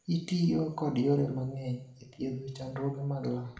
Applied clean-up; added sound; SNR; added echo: none; none; none; reverberation time 0.6 s.